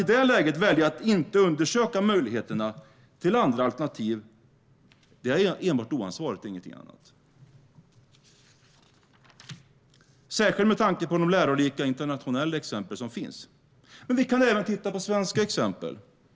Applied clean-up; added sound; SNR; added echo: none; none; none; none.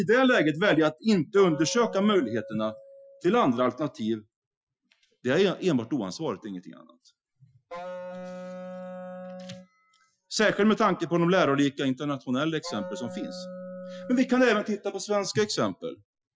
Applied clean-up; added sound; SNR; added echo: classical method Wiener filter.